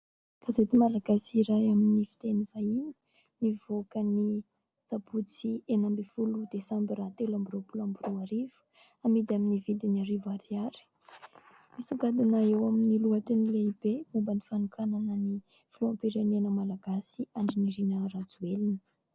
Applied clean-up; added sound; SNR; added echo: none; none; none; none.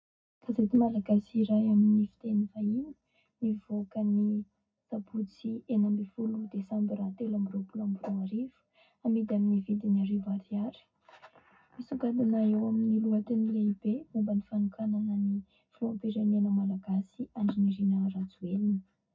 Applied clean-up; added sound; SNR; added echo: none; none; none; reverberation time 0.4 s.